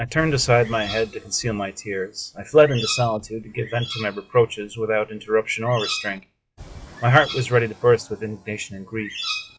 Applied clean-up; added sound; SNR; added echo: classical method log-MMSE.